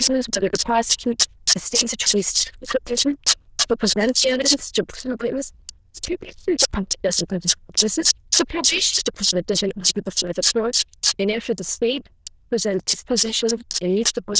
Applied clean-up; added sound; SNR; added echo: neural diffusion model UNIVERSE++.